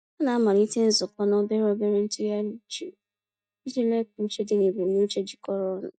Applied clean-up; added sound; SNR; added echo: neural mask model DeepFilterNet 3.